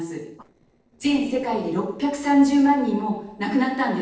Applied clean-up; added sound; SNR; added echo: neural separator model SepFormer DNS4.